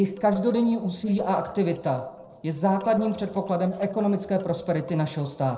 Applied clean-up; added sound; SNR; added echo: neural separator model SepFormer DNS4.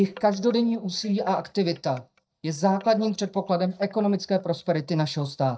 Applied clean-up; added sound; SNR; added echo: neural mask model DeepFilterNet 3.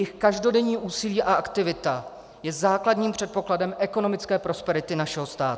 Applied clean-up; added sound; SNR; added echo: none; none; none; none.